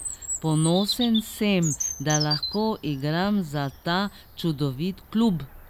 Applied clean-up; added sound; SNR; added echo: none; Bird vocalization, bird call, bird song; 9 dB; none.